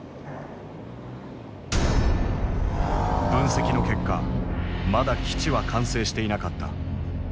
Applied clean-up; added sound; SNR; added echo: none; Motorcycle; 7 dB; none.